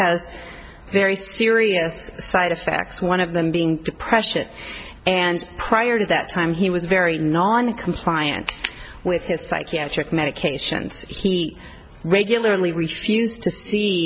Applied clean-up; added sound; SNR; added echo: none; none; none; none.